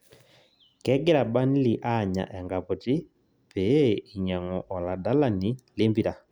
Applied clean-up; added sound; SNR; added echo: none; none; none; none.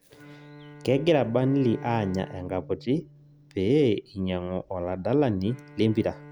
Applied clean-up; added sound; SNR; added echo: none; Bowed string instrument; 19 dB; none.